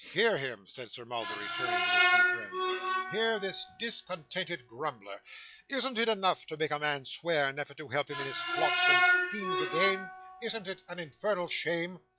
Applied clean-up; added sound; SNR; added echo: classical method log-MMSE.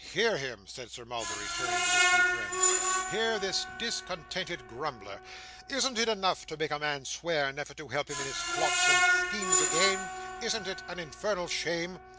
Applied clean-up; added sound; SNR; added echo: none; Screech; -2 dB; none.